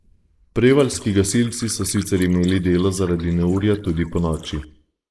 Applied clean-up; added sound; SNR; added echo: neural mask model Resemble Enhance denoiser.